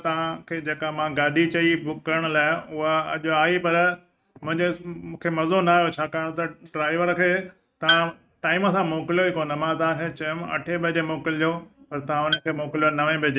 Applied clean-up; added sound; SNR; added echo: neural mask model RNNoise.